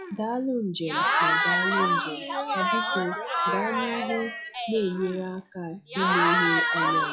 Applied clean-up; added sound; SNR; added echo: classical method log-MMSE.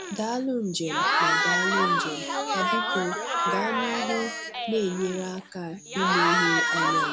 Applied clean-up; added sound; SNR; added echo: none; Crowd / Cheering; -4 dB; none.